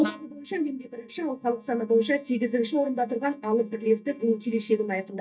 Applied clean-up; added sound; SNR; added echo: neural mask model DeepFilterNet 3.